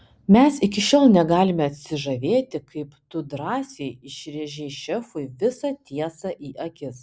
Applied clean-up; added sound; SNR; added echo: none; none; none; none.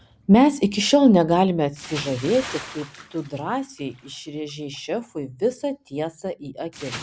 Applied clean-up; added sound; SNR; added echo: none; Bathtub (filling or washing) / Splash, splatter; 19 dB; none.